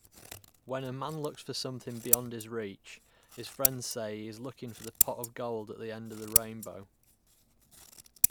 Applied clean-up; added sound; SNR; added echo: none; Scissors; -5 dB; none.